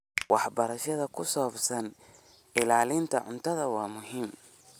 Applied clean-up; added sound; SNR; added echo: none; Finger snapping; 14 dB; none.